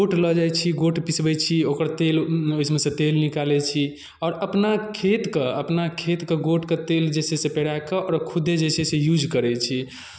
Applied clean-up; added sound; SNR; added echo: none; none; none; none.